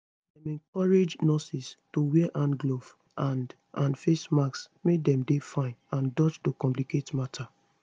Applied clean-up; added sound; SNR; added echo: none; none; none; none.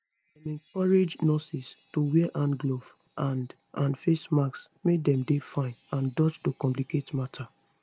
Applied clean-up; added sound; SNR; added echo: none; Chime; 17 dB; none.